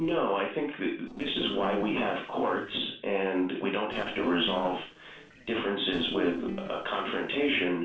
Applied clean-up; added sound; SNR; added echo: neural separator model SepFormer DNS4.